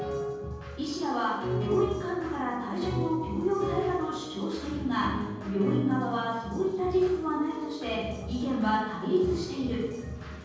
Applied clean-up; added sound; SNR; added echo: none; none; none; reverberation time 1.3 s.